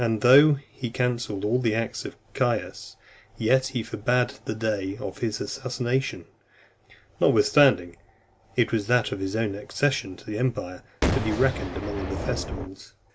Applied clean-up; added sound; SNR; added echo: none; Boom; 3 dB; none.